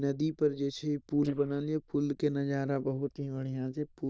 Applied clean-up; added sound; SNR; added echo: neural diffusion model UNIVERSE++.